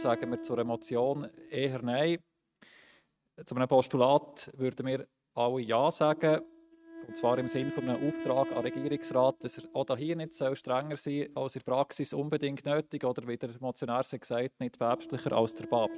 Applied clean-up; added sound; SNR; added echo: neural mask model RNNoise.